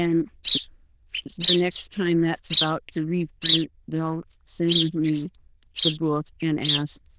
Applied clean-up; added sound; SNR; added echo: neural diffusion model UNIVERSE++.